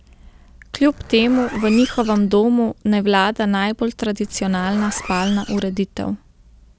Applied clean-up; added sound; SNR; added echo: none; Zipper (clothing); 15 dB; none.